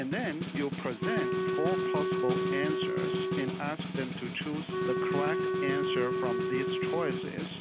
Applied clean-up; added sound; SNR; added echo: none; Wind instrument, woodwind instrument + Snare drum; -5 dB; none.